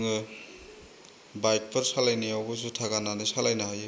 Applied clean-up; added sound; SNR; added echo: none; none; none; none.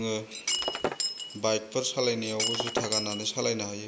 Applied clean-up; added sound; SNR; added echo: none; Shatter; 1 dB; none.